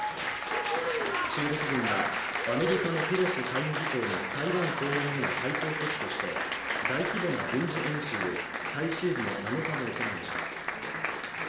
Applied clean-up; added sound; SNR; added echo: none; Applause; -1 dB; reverberation time 1.3 s.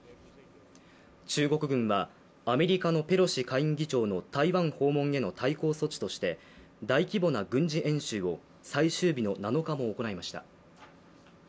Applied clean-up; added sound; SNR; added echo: none; none; none; none.